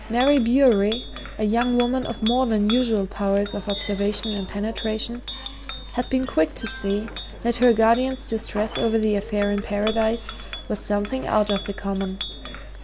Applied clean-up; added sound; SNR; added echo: none; Chink, clink; 13 dB; none.